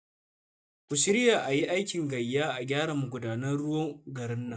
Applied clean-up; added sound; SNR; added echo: neural mask model DeepFilterNet 3.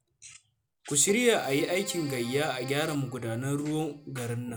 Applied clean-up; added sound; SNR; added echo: none; Keyboard (musical); 16 dB; none.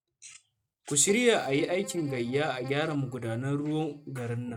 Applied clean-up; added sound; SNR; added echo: neural mask model RNNoise.